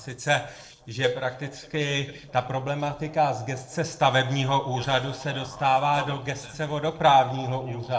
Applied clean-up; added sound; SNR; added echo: neural separator model SepFormer DNS4.